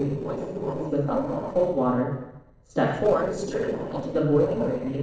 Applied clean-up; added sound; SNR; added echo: neural separator model SepFormer DNS4.